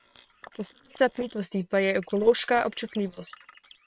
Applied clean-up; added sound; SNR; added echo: neural separator model SepFormer WHAM!.